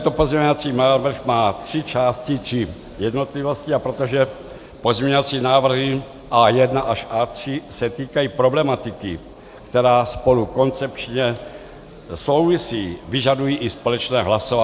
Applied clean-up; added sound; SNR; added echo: none; none; none; none.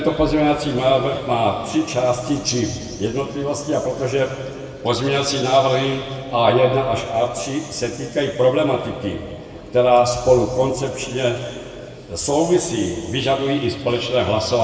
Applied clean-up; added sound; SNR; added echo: none; none; none; reverberation time 2.2 s.